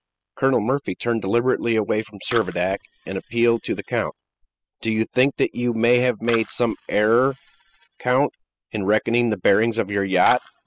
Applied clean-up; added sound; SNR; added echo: classical method spectral subtraction.